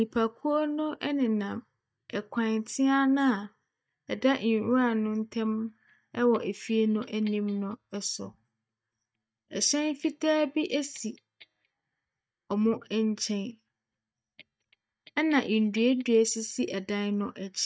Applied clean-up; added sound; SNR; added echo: neural mask model DeepFilterNet 3.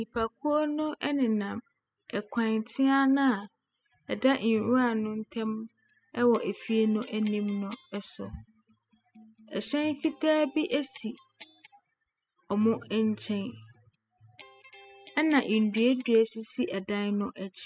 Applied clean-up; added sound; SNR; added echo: classical method spectral subtraction.